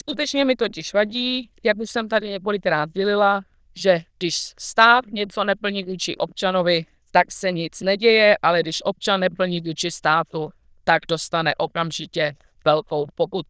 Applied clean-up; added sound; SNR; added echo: neural diffusion model UNIVERSE++.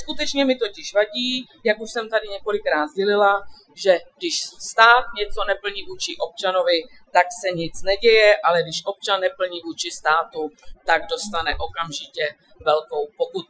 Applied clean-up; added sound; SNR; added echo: classical method Wiener filter.